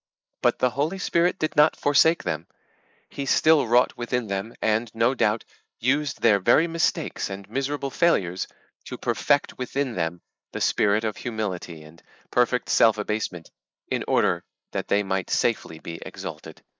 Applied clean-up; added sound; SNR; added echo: neural mask model Resemble Enhance denoiser.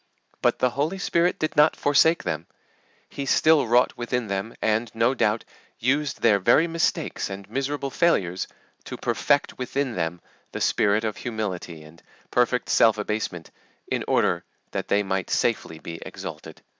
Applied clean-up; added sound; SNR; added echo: none; none; none; none.